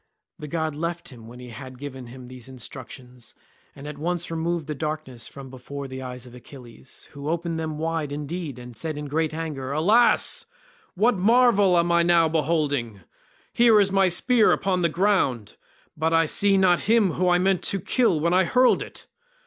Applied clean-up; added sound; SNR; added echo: none; none; none; none.